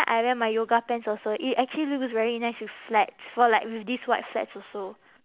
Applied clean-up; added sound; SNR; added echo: none; none; none; none.